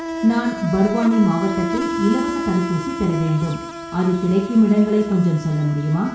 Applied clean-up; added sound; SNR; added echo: none; Insect; 9 dB; reverberation time 0.5 s.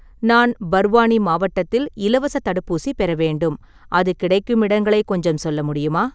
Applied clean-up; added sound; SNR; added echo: none; none; none; none.